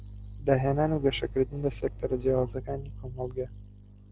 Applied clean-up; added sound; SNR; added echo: neural separator model SepFormer DNS4.